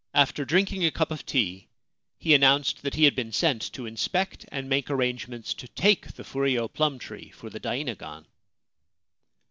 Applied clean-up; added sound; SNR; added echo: none; none; none; none.